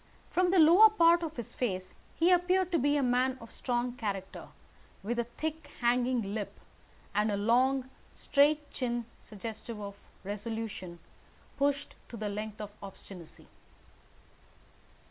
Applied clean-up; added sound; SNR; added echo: none; none; none; none.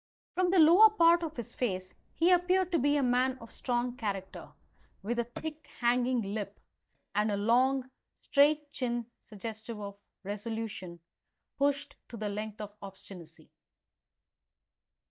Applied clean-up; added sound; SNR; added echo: neural mask model DeepFilterNet 3.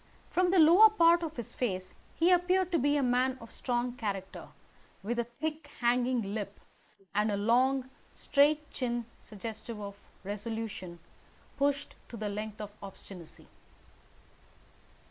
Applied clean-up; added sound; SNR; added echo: neural mask model Resemble Enhance denoiser.